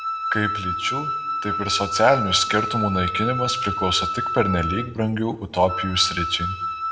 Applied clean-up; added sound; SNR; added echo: none; Wind instrument, woodwind instrument; 3 dB; reverberation time 0.8 s.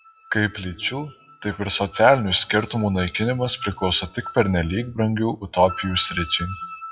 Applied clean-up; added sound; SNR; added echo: classical method WPE with log-MMSE.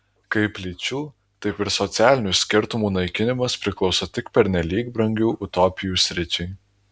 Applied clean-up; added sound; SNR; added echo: none; none; none; none.